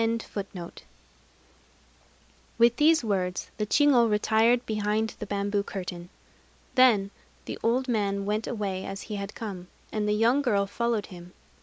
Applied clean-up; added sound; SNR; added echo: none; none; none; none.